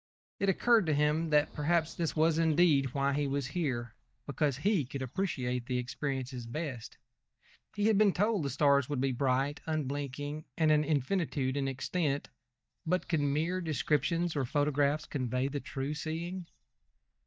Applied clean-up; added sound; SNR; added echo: neural mask model DeepFilterNet 3.